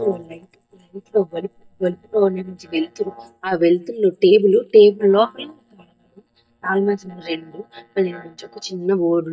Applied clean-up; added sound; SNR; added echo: neural mask model DeepFilterNet 3.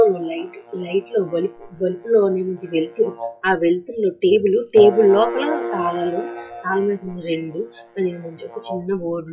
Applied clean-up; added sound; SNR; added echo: classical method WPE with log-MMSE.